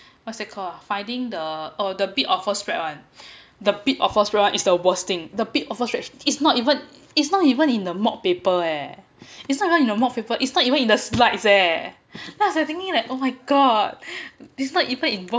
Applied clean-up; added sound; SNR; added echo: none; none; none; none.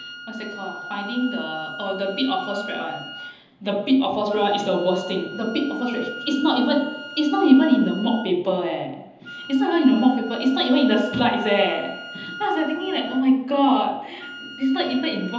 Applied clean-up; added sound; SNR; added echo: none; Wind instrument, woodwind instrument; 14 dB; reverberation time 0.9 s.